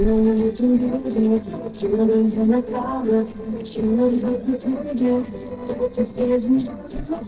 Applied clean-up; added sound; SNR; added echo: neural separator model SepFormer DNS4.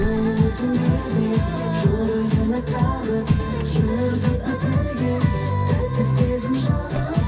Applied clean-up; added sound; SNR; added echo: none; Motor vehicle (road); 17 dB; reverberation time 0.3 s.